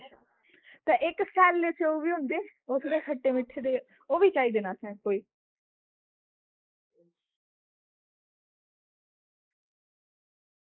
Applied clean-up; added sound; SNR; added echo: neural mask model Resemble Enhance denoiser.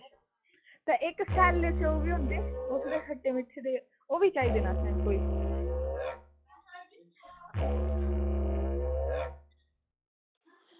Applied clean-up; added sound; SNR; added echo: classical method log-MMSE.